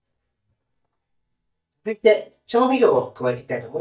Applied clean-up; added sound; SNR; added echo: neural mask model DeepFilterNet 3.